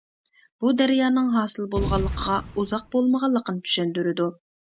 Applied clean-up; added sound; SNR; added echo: none; Boom; 7 dB; none.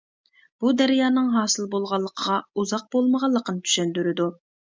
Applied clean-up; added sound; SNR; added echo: none; none; none; none.